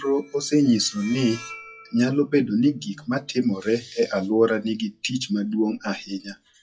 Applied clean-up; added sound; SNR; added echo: classical method WPE with log-MMSE.